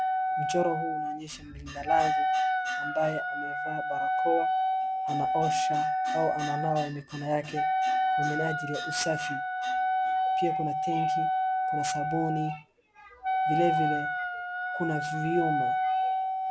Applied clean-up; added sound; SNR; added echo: none; Wind instrument, woodwind instrument; -4 dB; none.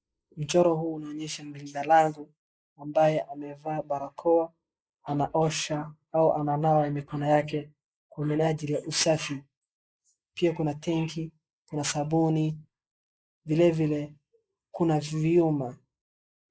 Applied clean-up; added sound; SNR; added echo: neural mask model Resemble Enhance denoiser.